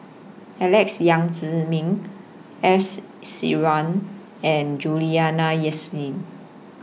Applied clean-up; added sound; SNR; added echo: none; none; none; none.